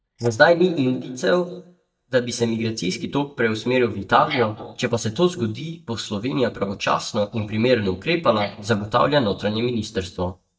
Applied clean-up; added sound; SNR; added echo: neural mask model DeepFilterNet 3.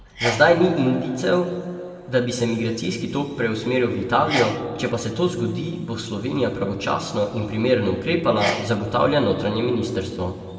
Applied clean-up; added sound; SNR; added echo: none; Sneeze; 14 dB; reverberation time 2.0 s.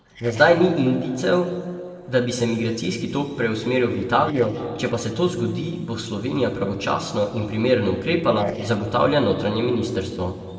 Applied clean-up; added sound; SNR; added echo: neural separator model SepFormer DNS4.